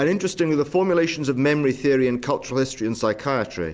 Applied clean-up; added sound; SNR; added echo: none; none; none; none.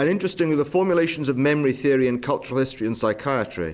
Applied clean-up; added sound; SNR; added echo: neural mask model Resemble Enhance denoiser.